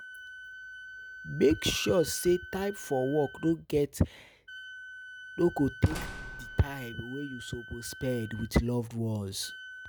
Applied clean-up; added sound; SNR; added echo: none; Wind instrument, woodwind instrument + Slam / Wood; 14 dB; none.